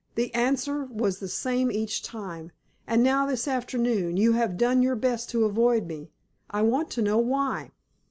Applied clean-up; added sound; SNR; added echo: none; none; none; none.